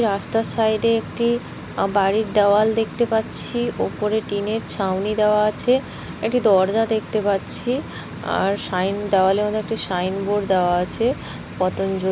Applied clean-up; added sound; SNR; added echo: none; none; none; none.